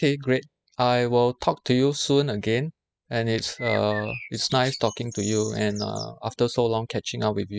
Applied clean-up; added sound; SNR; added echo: classical method spectral subtraction.